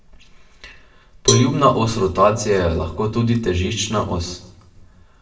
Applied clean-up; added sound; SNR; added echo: none; Cowbell; 7 dB; reverberation time 0.6 s.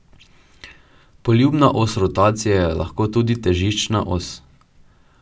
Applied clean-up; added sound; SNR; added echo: none; none; none; none.